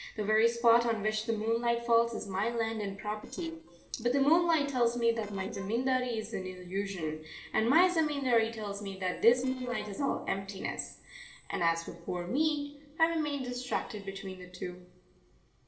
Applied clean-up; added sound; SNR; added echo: neural separator model SepFormer DNS4.